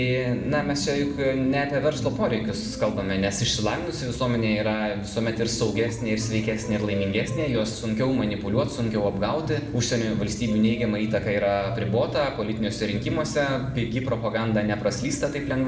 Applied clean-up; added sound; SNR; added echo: none; none; none; reverberation time 0.7 s.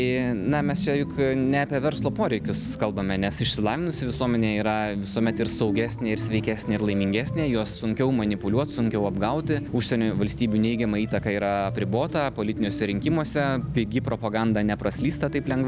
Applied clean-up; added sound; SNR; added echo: none; none; none; none.